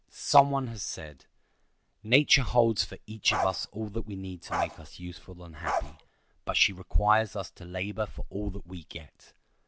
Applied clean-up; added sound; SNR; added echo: none; Bark; 6 dB; none.